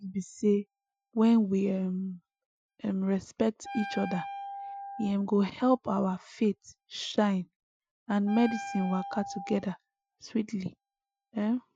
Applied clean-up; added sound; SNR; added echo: classical method Wiener filter.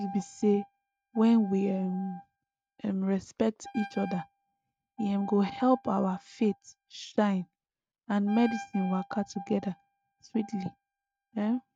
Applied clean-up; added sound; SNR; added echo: neural mask model RNNoise.